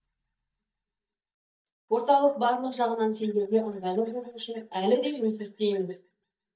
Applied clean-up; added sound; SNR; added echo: neural mask model DeepFilterNet 3.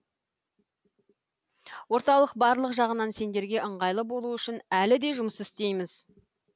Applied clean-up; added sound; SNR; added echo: none; none; none; none.